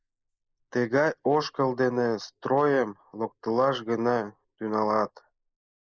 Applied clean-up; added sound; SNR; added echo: neural mask model Resemble Enhance denoiser.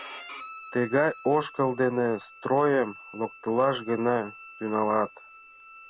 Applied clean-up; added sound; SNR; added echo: none; Bowed string instrument; 18 dB; none.